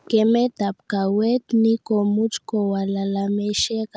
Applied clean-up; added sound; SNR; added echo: none; none; none; none.